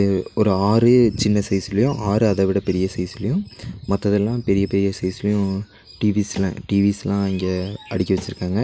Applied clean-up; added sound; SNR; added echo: none; none; none; none.